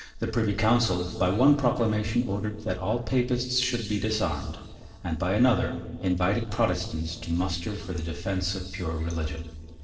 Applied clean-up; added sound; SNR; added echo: neural separator model SepFormer DNS4.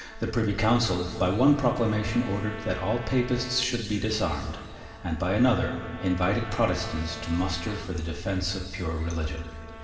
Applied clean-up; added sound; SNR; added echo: none; Trumpet; 17 dB; reverberation time 2.1 s.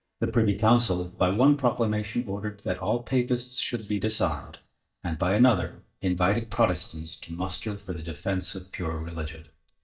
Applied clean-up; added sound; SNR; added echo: neural mask model DeepFilterNet 3.